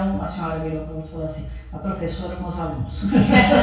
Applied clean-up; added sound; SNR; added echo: none; none; none; reverberation time 0.6 s.